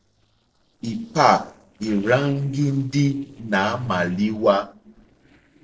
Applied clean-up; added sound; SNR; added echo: neural separator model SepFormer DNS4.